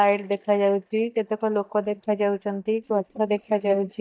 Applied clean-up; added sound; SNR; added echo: neural mask model DeepFilterNet 3.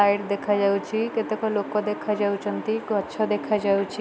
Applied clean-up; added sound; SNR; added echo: none; none; none; none.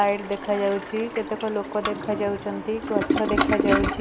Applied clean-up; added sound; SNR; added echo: none; Toilet flush; 2 dB; none.